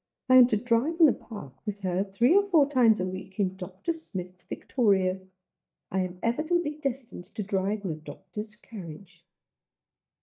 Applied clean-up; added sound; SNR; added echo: neural mask model DeepFilterNet 3.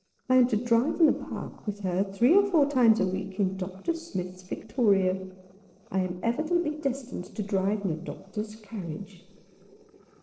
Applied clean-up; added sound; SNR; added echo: neural separator model SepFormer DNS4.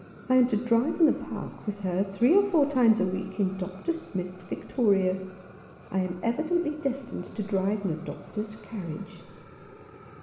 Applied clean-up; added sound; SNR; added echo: none; Fire; 20 dB; reverberation time 1.0 s.